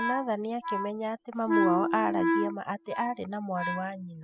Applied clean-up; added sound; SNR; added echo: classical method spectral subtraction.